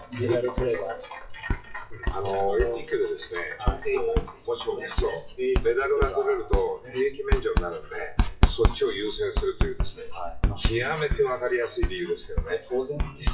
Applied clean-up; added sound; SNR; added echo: classical method WPE with log-MMSE.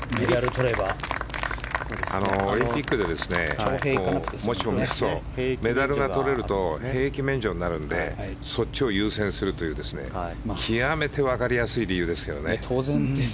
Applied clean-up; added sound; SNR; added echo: none; none; none; none.